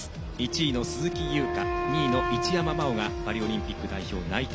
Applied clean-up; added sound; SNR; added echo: none; Wind instrument, woodwind instrument; 3 dB; none.